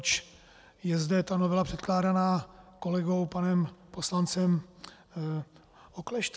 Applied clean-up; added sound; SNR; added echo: none; none; none; none.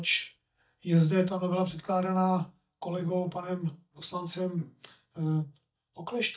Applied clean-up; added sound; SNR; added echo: neural mask model DeepFilterNet 3.